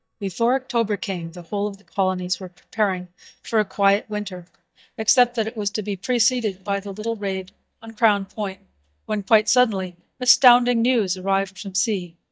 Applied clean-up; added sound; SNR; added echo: neural mask model DeepFilterNet 3.